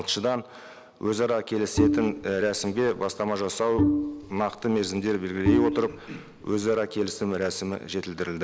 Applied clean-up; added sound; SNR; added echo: none; Bowed string instrument; 1 dB; none.